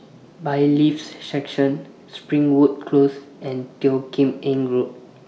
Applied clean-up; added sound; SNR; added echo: none; none; none; none.